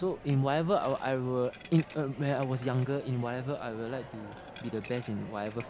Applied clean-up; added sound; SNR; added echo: none; Coin (dropping); 16 dB; none.